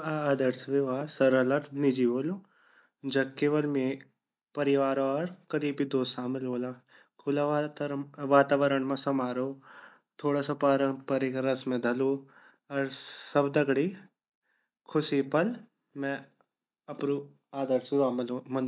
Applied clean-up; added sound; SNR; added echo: none; none; none; none.